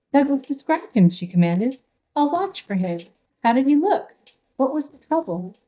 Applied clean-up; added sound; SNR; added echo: neural mask model DeepFilterNet 3.